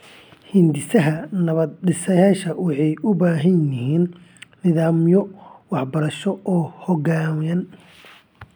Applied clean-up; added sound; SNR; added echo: none; none; none; none.